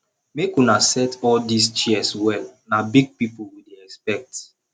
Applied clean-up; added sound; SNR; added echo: none; none; none; none.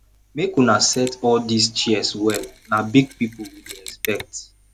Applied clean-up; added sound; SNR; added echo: none; Mechanisms; 19 dB; none.